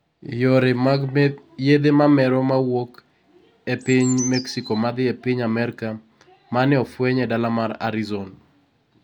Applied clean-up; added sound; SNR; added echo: none; Bird; 12 dB; none.